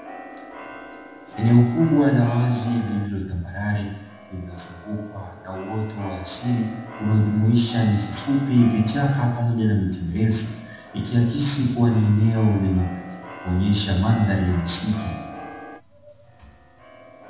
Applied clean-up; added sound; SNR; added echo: none; Keyboard (musical); 17 dB; reverberation time 1.0 s.